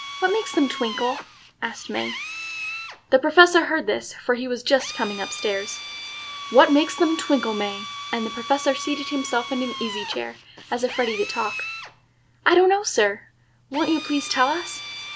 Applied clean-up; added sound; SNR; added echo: none; Drill; 12 dB; none.